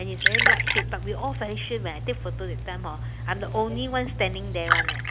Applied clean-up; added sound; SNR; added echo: none; Liquid; -4 dB; none.